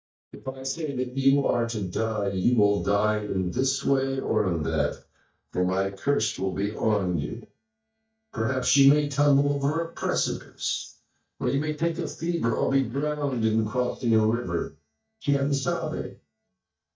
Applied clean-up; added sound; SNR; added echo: neural mask model DeepFilterNet 3.